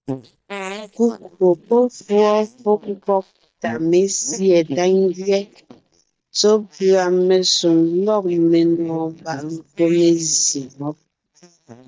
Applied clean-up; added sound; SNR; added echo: neural mask model DeepFilterNet 3.